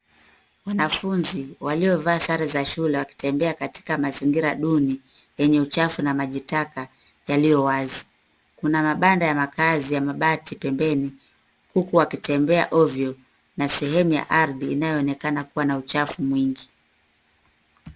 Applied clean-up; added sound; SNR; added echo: none; none; none; none.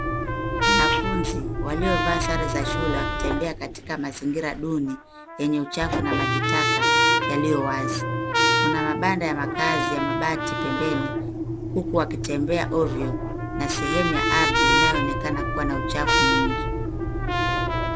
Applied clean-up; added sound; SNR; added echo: none; Engine + Trumpet; -4 dB; none.